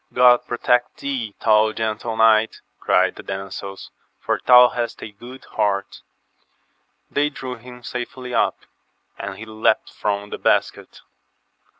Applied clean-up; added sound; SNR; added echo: none; none; none; none.